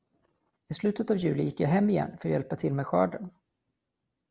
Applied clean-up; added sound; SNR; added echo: none; none; none; none.